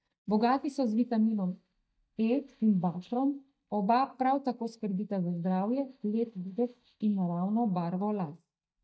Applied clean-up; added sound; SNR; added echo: neural mask model DeepFilterNet 3.